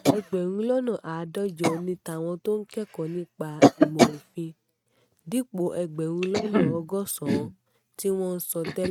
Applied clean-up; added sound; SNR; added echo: neural mask model RNNoise.